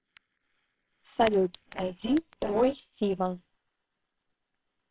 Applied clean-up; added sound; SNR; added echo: neural separator model SepFormer WHAMR!.